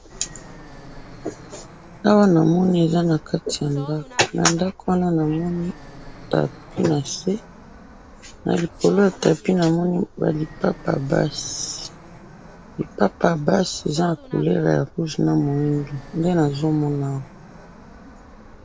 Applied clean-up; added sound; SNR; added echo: none; Fixed-wing aircraft, airplane; 19 dB; none.